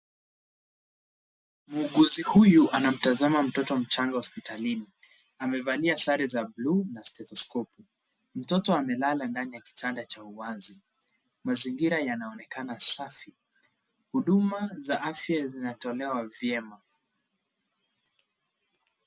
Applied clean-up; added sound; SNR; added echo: none; none; none; none.